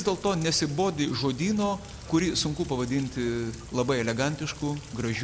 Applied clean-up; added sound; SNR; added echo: none; Rain; 15 dB; none.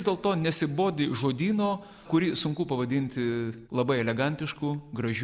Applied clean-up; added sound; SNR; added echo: none; none; none; none.